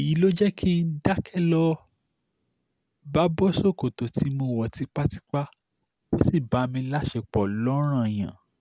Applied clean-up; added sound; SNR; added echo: none; none; none; none.